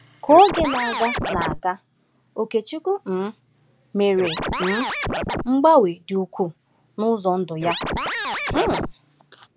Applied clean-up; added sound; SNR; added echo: none; Scratching (performance technique); 3 dB; none.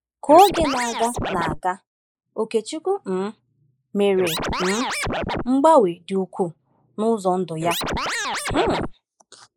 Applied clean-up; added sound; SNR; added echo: neural mask model Resemble Enhance denoiser.